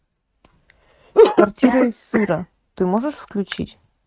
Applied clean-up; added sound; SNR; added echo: neural mask model RNNoise.